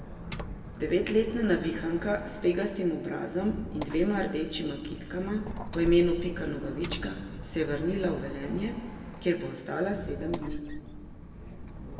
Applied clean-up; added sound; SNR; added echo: none; Squeak; 9 dB; reverberation time 1.5 s.